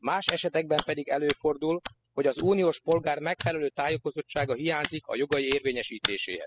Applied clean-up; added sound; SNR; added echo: classical method spectral subtraction.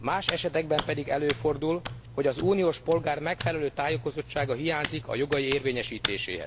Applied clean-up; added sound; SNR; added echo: none; Hands; 8 dB; none.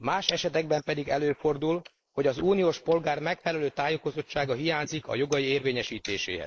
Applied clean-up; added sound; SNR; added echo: neural mask model Resemble Enhance denoiser.